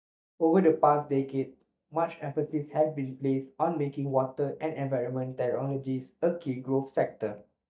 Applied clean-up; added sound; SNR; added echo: neural mask model DeepFilterNet 3.